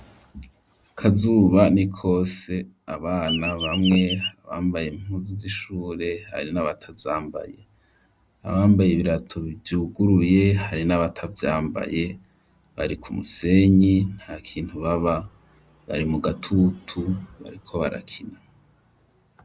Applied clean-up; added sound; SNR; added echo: none; Chirp, tweet; 6 dB; none.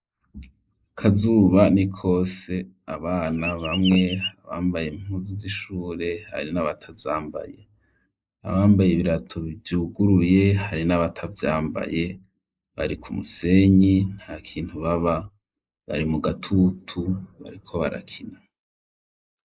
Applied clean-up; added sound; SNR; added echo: neural mask model Resemble Enhance denoiser.